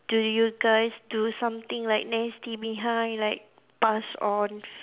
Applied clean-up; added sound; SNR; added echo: none; none; none; none.